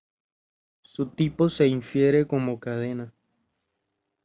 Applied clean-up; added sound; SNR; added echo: none; none; none; none.